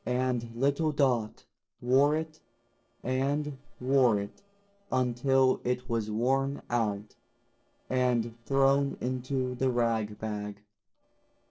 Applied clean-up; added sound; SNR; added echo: neural separator model SepFormer DNS4.